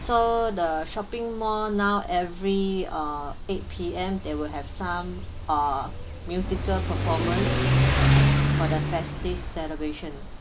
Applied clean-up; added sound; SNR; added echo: none; Accelerating, revving, vroom / Car; -1 dB; none.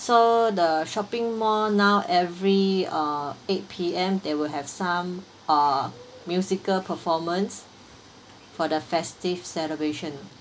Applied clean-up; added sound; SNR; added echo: none; none; none; none.